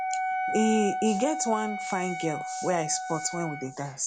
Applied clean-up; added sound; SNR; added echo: none; Wind instrument, woodwind instrument; 3 dB; none.